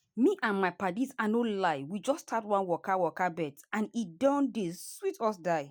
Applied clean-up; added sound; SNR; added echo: none; none; none; none.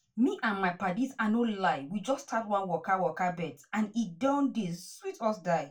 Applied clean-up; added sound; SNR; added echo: none; none; none; reverberation time 0.2 s.